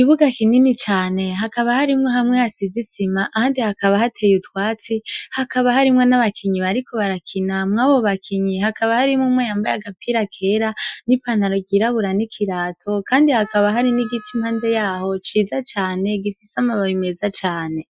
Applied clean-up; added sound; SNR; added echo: classical method Wiener filter.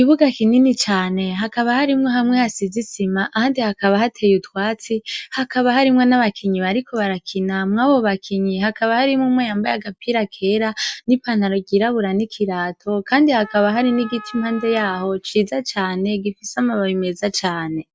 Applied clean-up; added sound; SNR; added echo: none; Wind instrument, woodwind instrument; 18 dB; none.